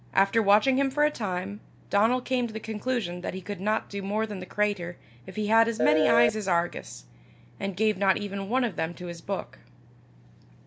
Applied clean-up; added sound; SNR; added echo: none; Telephone; -1 dB; none.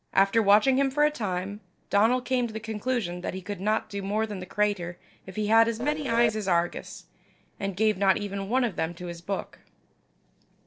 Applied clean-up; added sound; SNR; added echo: neural separator model SepFormer DNS4.